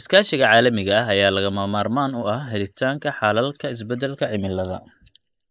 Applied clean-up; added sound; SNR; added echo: neural mask model Resemble Enhance denoiser.